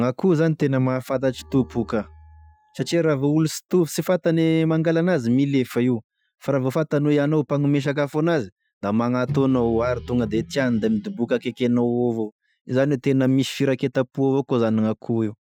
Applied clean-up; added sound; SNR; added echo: classical method Wiener filter.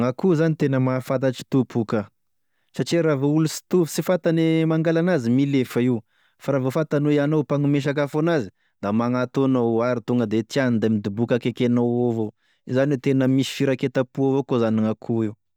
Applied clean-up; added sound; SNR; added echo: none; none; none; none.